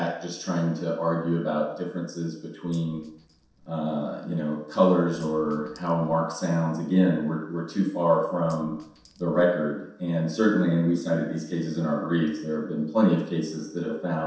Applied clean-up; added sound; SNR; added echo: neural separator model SepFormer DNS4.